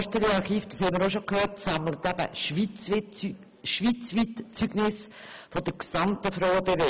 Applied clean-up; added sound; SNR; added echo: none; none; none; none.